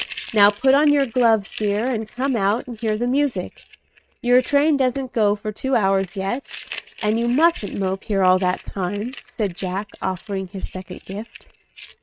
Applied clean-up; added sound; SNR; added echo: neural mask model RNNoise.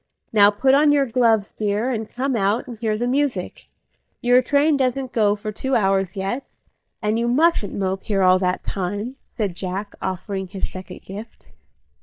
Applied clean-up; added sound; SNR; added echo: neural mask model DeepFilterNet 3.